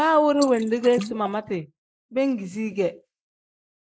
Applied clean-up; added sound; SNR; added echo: neural mask model Resemble Enhance denoiser.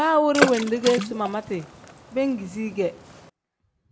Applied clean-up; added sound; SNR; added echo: none; Water / Splash, splatter; 5 dB; none.